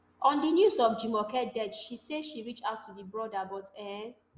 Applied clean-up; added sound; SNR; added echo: none; none; none; none.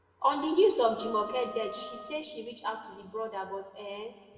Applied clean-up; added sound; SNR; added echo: none; Wind instrument, woodwind instrument; 14 dB; reverberation time 1.9 s.